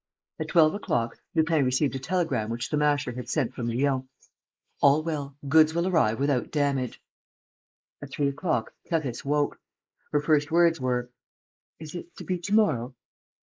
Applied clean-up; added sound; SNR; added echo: neural mask model Resemble Enhance denoiser.